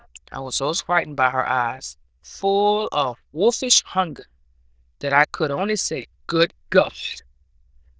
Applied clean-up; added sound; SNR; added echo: neural diffusion model UNIVERSE++.